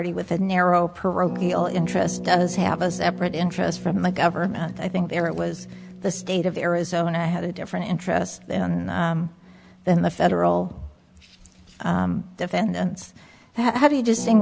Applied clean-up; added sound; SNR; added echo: none; Harp; 14 dB; none.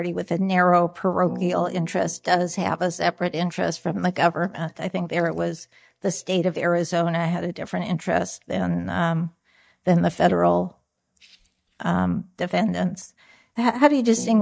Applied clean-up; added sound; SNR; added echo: neural mask model DeepFilterNet 3.